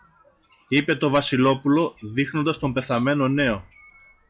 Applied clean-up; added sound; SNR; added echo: classical method log-MMSE.